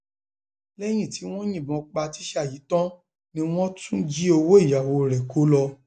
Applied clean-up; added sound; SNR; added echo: none; none; none; none.